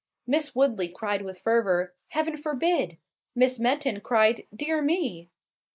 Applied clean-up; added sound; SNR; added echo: neural mask model Resemble Enhance denoiser.